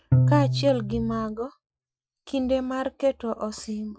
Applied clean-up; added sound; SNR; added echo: classical method Wiener filter.